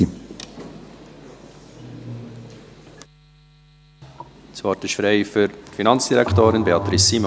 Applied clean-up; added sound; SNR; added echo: none; none; none; none.